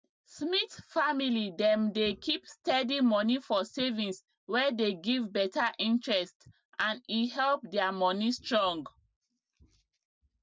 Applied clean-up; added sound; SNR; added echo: none; none; none; none.